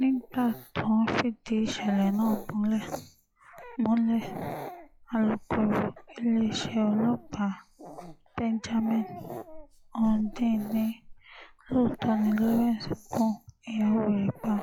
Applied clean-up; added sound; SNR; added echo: classical method log-MMSE.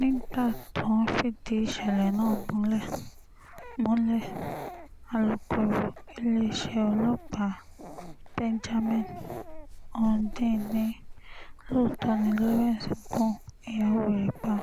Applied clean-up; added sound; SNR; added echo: none; Dog; 11 dB; none.